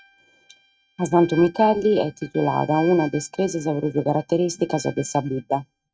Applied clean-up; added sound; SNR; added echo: neural mask model RNNoise.